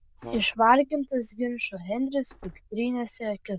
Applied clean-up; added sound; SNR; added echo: neural diffusion model UNIVERSE++.